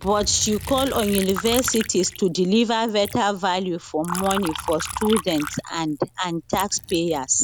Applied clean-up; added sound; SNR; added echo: none; Liquid; 11 dB; none.